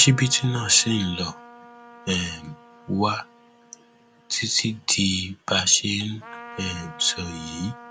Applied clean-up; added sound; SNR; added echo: none; Trumpet; 20 dB; none.